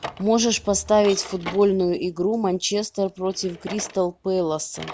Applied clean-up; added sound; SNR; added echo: none; Drawer open or close; 18 dB; none.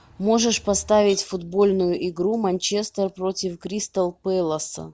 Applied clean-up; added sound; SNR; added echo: none; none; none; none.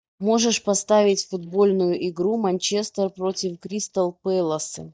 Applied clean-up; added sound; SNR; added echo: neural mask model DeepFilterNet 3.